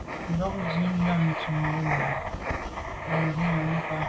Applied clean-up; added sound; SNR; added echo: none; Writing; 3 dB; none.